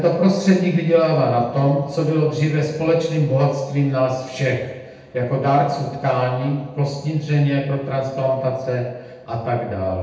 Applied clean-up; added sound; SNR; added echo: none; none; none; reverberation time 0.8 s.